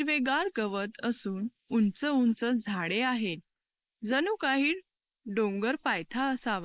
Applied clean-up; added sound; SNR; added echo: neural mask model Resemble Enhance denoiser.